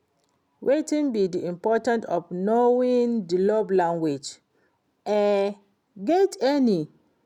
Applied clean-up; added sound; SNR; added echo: none; none; none; none.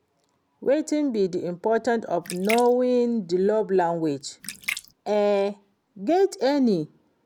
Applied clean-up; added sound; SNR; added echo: none; Splash, splatter; 15 dB; none.